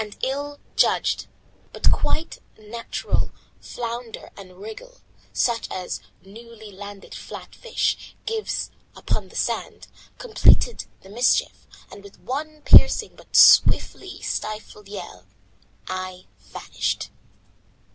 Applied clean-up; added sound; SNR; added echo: none; none; none; none.